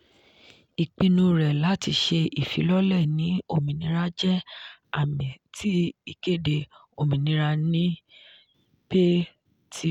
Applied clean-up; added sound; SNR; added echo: none; none; none; none.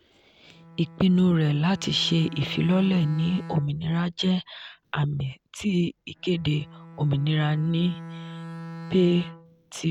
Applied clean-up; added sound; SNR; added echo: none; Bowed string instrument; 16 dB; none.